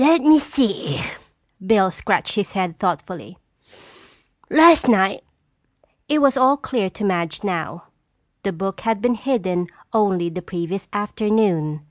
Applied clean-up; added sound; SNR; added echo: none; none; none; none.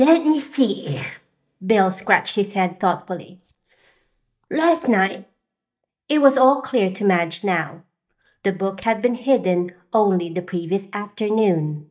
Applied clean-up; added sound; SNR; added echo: neural mask model DeepFilterNet 3.